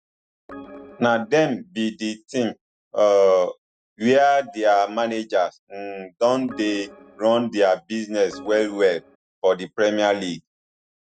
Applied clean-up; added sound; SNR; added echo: none; Organ; 19 dB; none.